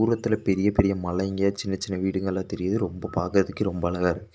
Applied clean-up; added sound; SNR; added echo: none; none; none; none.